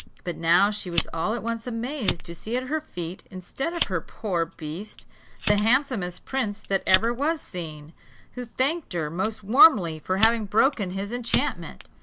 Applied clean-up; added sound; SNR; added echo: none; Fire; 8 dB; none.